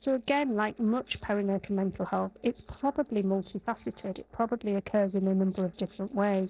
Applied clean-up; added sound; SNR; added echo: neural separator model SepFormer DNS4.